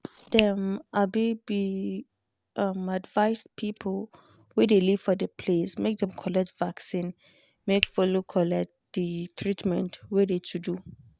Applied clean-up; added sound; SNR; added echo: none; Finger snapping; 6 dB; none.